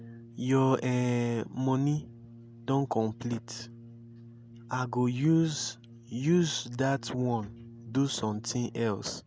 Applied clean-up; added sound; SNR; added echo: none; Brass instrument; 19 dB; none.